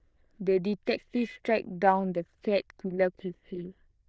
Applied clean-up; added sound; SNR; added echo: neural diffusion model UNIVERSE++.